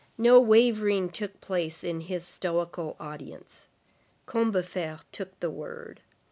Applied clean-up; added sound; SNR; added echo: none; none; none; none.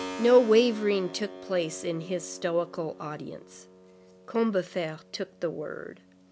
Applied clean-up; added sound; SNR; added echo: none; Keyboard (musical); 16 dB; none.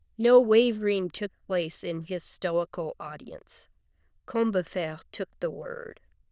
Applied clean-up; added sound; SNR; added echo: neural diffusion model UNIVERSE++.